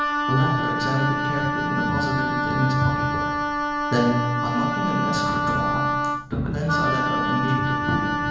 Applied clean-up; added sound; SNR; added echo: none; Wind instrument, woodwind instrument; -1 dB; reverberation time 1.0 s.